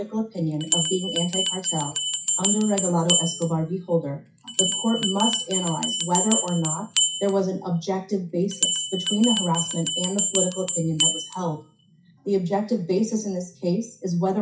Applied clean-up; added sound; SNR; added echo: classical method WPE with log-MMSE.